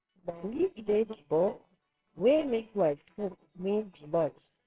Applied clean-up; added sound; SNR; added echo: neural separator model SepFormer WHAMR!.